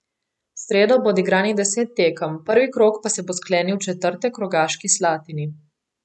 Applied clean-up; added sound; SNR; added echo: none; none; none; none.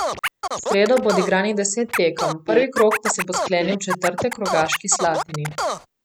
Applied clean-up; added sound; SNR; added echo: none; Scratching (performance technique); 5 dB; none.